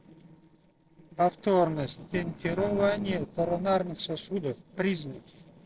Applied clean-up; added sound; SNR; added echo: neural separator model SepFormer DNS4.